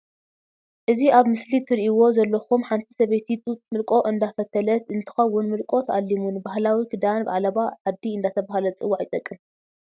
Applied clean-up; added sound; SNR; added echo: none; none; none; none.